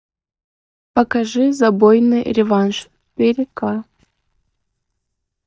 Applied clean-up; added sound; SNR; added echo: neural mask model DeepFilterNet 3.